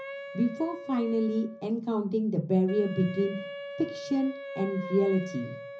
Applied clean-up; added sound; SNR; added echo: none; Wind instrument, woodwind instrument; 12 dB; reverberation time 0.5 s.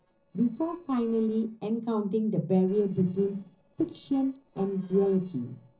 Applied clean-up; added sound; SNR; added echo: neural separator model SepFormer DNS4.